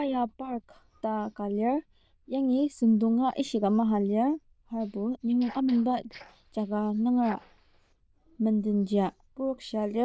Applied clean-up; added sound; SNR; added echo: neural diffusion model UNIVERSE++.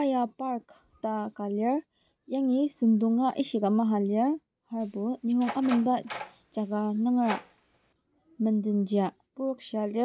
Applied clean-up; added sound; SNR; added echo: none; Door; 14 dB; none.